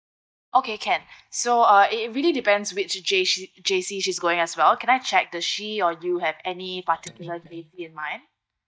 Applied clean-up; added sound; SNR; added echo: neural mask model DeepFilterNet 3.